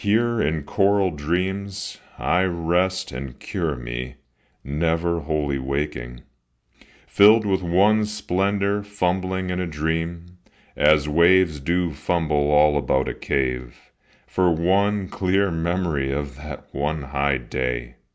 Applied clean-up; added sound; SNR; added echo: none; none; none; none.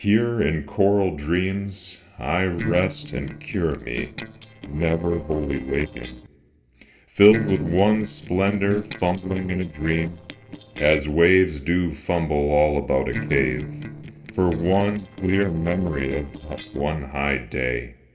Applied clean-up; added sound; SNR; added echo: neural separator model SepFormer DNS4.